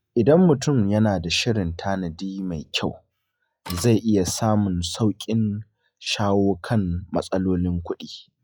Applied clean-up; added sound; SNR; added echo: classical method log-MMSE.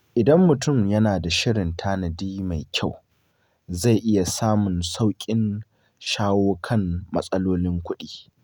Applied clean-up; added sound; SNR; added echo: none; none; none; none.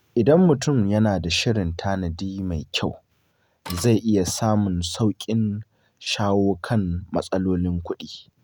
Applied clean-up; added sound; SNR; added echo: none; Printer; 13 dB; none.